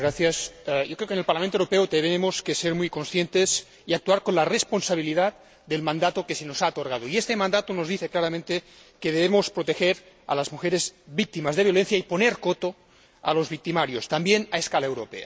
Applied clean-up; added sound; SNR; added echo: none; none; none; none.